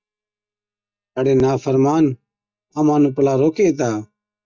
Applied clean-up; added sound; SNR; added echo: neural mask model DeepFilterNet 3.